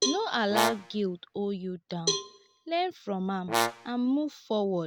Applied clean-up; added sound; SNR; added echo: none; Brass instrument + Cowbell; 3 dB; none.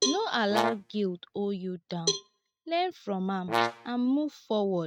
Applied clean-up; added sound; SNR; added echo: neural mask model RNNoise.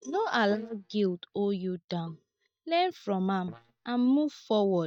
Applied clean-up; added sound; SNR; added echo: neural mask model DeepFilterNet 3.